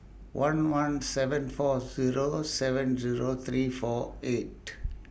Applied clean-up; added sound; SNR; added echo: none; none; none; none.